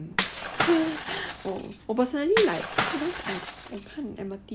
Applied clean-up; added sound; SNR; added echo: none; Shatter / Crushing; 3 dB; none.